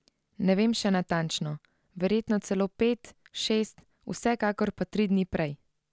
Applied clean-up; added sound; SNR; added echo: none; none; none; none.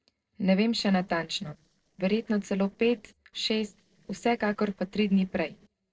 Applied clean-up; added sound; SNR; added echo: neural separator model SepFormer DNS4.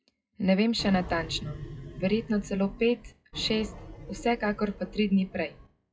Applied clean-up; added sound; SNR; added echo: classical method WPE with log-MMSE.